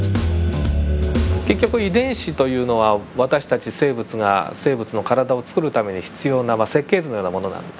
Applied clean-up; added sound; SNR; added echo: none; none; none; none.